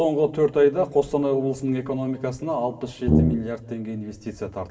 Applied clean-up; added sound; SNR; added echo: none; Brass instrument; -3 dB; reverberation time 2.1 s.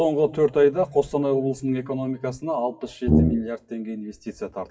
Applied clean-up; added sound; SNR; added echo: classical method WPE with log-MMSE.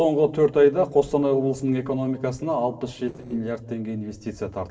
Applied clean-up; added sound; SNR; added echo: neural separator model SepFormer DNS4.